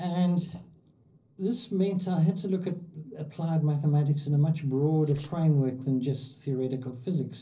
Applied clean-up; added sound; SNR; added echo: neural separator model SepFormer DNS4.